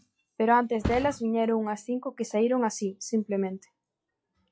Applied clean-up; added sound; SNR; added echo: classical method log-MMSE.